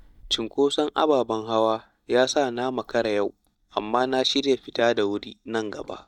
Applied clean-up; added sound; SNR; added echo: neural mask model DeepFilterNet 3.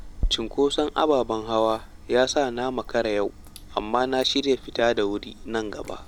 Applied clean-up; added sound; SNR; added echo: none; Chewing, mastication; 12 dB; none.